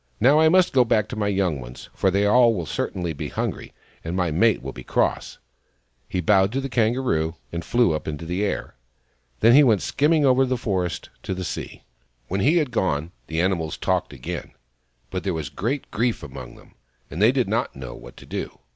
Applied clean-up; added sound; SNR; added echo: none; none; none; none.